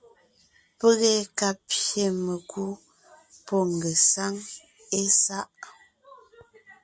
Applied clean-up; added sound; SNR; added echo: none; none; none; none.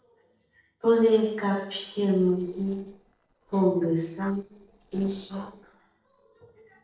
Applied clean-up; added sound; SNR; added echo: neural separator model SepFormer DNS4.